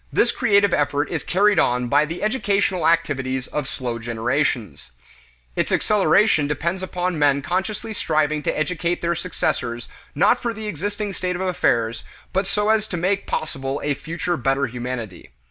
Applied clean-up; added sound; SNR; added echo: none; none; none; none.